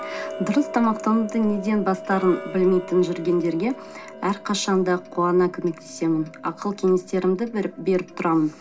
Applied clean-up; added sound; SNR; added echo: none; Tick-tock; 15 dB; reverberation time 0.2 s.